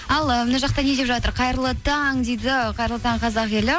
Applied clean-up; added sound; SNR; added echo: none; none; none; none.